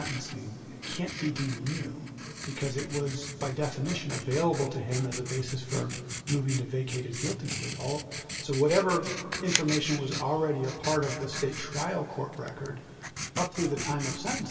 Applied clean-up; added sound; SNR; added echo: none; Writing; 7 dB; reverberation time 2.4 s.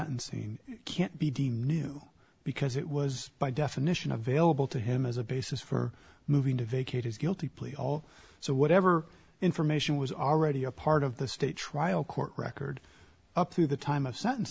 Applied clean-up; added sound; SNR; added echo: none; none; none; none.